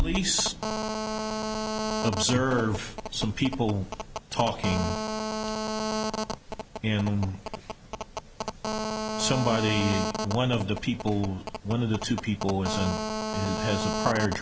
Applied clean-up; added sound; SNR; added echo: none; Telephone; 4 dB; none.